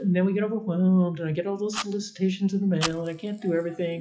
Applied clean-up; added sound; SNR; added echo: classical method WPE with log-MMSE.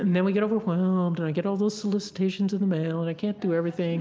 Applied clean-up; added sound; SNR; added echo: none; none; none; none.